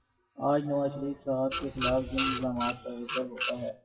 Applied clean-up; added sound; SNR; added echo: classical method WPE with log-MMSE.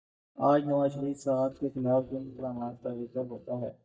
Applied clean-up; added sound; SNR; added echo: neural mask model DeepFilterNet 3.